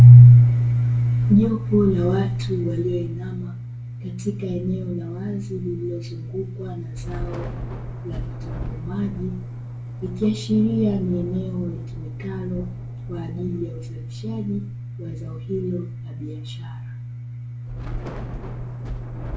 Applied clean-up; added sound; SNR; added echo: none; Thunder / Rain; 18 dB; reverberation time 0.3 s.